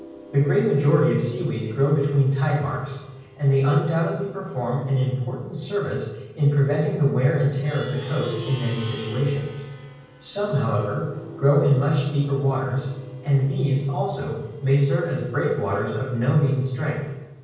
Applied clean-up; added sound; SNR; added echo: none; Plucked string instrument; 20 dB; reverberation time 1.2 s.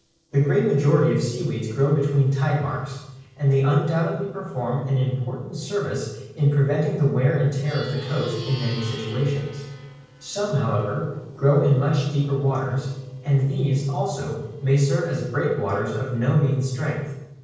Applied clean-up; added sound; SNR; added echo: neural separator model SepFormer DNS4.